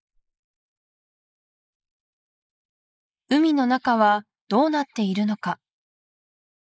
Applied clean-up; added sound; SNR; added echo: neural mask model Resemble Enhance denoiser.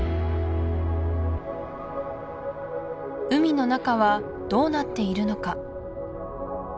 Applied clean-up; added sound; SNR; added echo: none; Explosion; 18 dB; none.